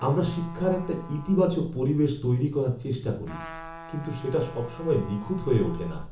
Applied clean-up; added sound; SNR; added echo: none; Trumpet; 18 dB; reverberation time 0.7 s.